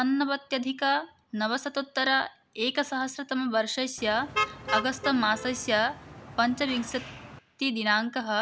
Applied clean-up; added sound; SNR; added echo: none; Motor vehicle (road); 8 dB; none.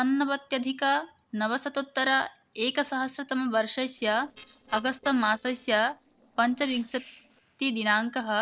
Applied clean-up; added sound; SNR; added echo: neural separator model SepFormer DNS4.